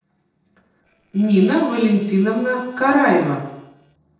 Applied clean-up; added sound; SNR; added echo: neural separator model SepFormer DNS4.